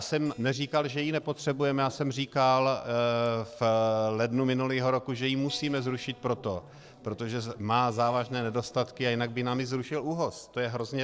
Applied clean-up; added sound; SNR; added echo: neural separator model SepFormer DNS4.